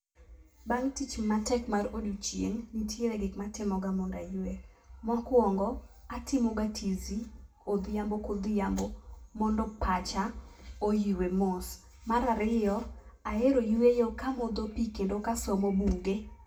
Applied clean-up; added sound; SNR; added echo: none; none; none; reverberation time 0.1 s.